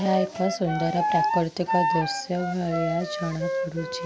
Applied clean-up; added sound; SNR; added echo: none; Wind instrument, woodwind instrument; 1 dB; none.